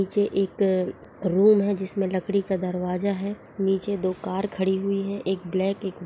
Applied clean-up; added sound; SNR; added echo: none; none; none; none.